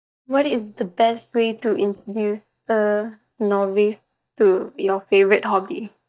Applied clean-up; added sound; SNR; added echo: neural mask model DeepFilterNet 3.